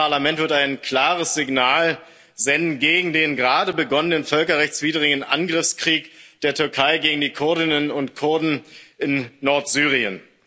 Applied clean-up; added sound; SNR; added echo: none; none; none; none.